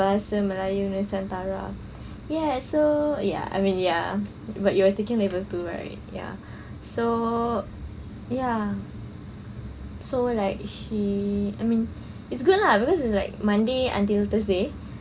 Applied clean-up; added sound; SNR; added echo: none; none; none; none.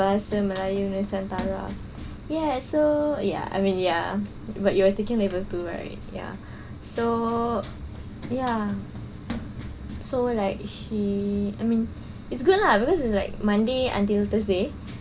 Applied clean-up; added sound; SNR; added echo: none; Run; 15 dB; none.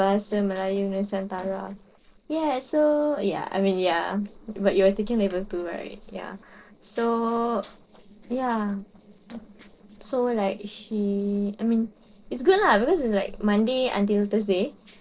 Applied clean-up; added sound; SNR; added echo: neural separator model SepFormer DNS4.